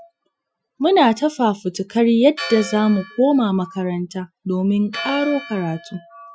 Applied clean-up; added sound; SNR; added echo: classical method Wiener filter.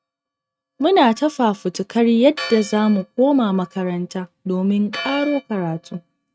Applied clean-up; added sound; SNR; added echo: neural mask model RNNoise.